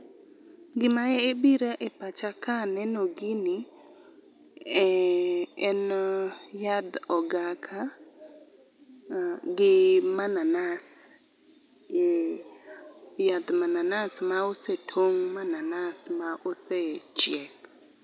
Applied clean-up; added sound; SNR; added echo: none; none; none; none.